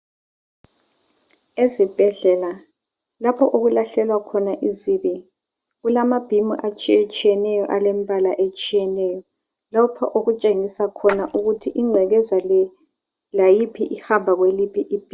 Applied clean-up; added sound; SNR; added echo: none; Splash, splatter; 15 dB; none.